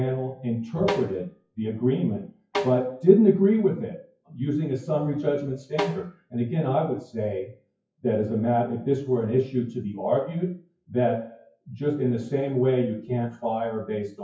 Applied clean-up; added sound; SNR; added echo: classical method WPE with log-MMSE.